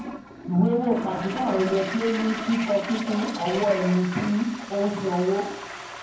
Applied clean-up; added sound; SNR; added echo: none; Toilet flush; 10 dB; reverberation time 0.9 s.